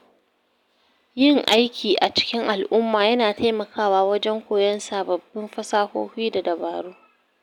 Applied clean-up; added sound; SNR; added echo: none; none; none; none.